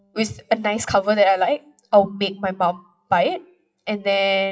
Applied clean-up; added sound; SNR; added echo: classical method WPE with log-MMSE.